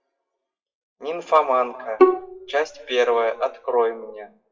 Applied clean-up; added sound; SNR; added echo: classical method WPE with log-MMSE.